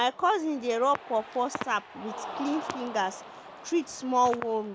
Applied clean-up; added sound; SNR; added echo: none; Cheering; 14 dB; none.